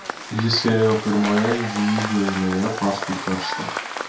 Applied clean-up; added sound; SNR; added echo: none; Applause / Crowd / Cheering; 7 dB; reverberation time 0.2 s.